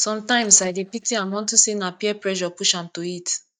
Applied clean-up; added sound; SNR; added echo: neural mask model DeepFilterNet 3.